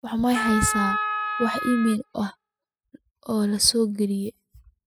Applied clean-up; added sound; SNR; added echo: classical method spectral subtraction.